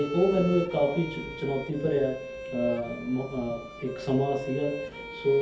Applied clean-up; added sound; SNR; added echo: none; Bowed string instrument; 11 dB; reverberation time 0.5 s.